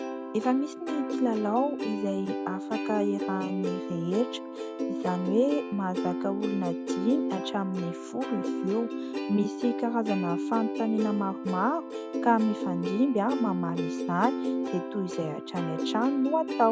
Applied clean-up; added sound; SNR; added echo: none; Plucked string instrument; 4 dB; none.